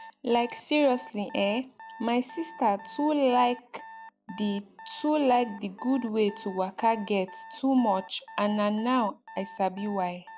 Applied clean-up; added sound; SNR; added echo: none; Alarm; 19 dB; none.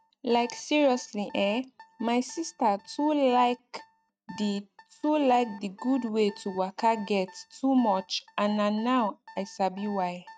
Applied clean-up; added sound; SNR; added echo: neural mask model RNNoise.